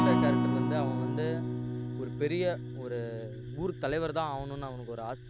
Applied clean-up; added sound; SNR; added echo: none; Acoustic guitar; -3 dB; none.